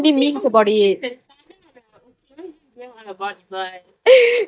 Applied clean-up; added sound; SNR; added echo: neural mask model DeepFilterNet 3.